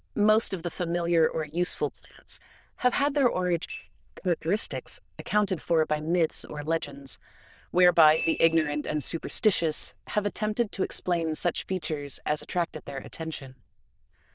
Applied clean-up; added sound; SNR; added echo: neural diffusion model UNIVERSE++.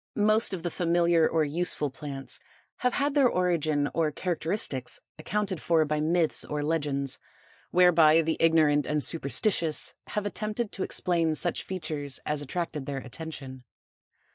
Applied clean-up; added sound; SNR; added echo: neural mask model DeepFilterNet 3.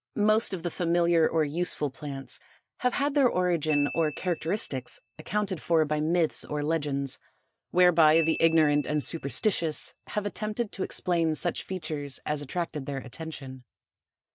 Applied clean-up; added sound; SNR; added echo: neural mask model RNNoise.